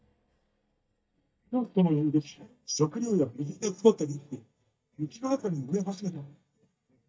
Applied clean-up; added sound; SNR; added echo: neural mask model DeepFilterNet 3.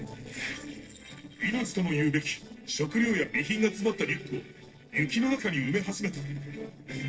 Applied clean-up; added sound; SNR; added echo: neural separator model SepFormer DNS4.